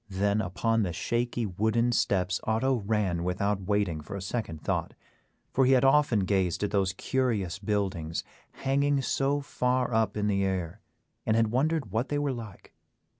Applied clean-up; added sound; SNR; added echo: none; none; none; none.